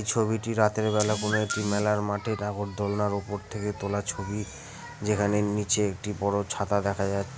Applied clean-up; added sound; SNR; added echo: none; none; none; none.